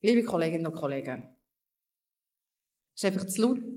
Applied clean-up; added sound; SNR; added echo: neural mask model Resemble Enhance denoiser.